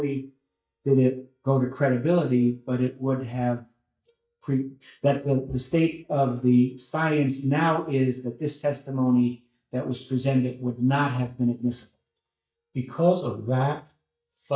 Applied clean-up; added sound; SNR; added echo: neural mask model DeepFilterNet 3.